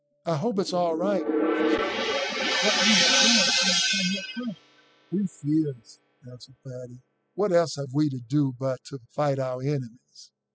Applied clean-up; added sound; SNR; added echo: classical method spectral subtraction.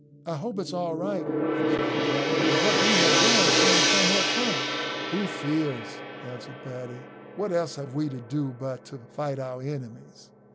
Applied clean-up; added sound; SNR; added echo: none; Gong; -5 dB; none.